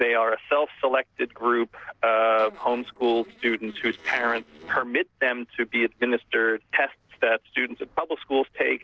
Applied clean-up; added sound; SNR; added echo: neural separator model SepFormer DNS4.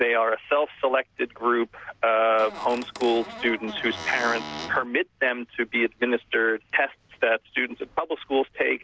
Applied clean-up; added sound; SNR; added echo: none; Squeak / Cupboard open or close; 12 dB; none.